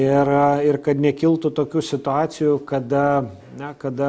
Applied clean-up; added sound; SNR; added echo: none; none; none; none.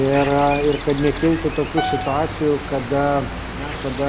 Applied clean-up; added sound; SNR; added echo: none; Piano + Cricket; 7 dB; none.